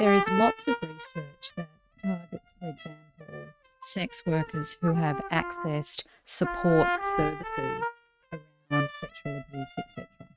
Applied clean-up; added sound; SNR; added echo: neural mask model RNNoise.